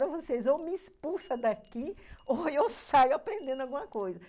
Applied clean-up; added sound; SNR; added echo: none; Chime; 16 dB; none.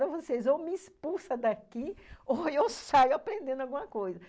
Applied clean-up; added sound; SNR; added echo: none; none; none; none.